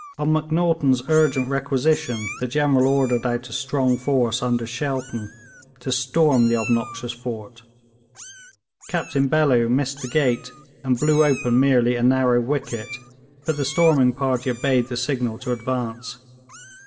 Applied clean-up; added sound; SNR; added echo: none; Meow; 19 dB; reverberation time 1.4 s.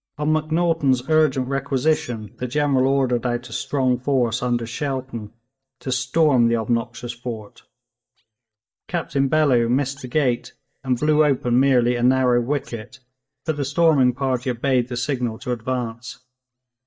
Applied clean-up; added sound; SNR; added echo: neural mask model DeepFilterNet 3.